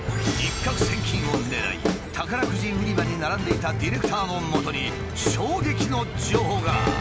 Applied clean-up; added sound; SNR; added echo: none; Guitar / Drum; 0 dB; none.